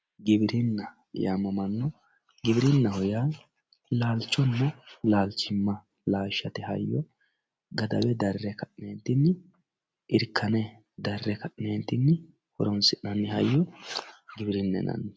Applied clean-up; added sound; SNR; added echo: none; none; none; none.